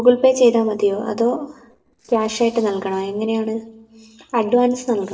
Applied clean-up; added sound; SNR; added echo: neural separator model SepFormer DNS4.